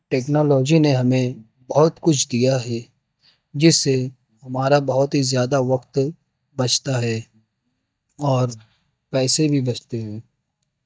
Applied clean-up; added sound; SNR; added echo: neural mask model DeepFilterNet 3.